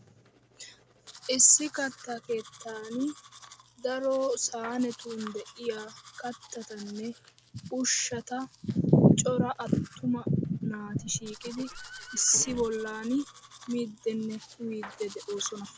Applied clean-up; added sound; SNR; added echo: none; Domestic sounds, home sounds + Livestock, farm animals, working animals; 19 dB; none.